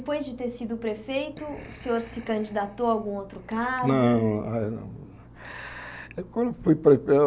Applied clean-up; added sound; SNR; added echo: none; none; none; none.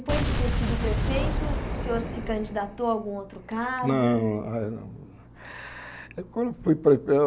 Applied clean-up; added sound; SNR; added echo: none; Boom; 1 dB; none.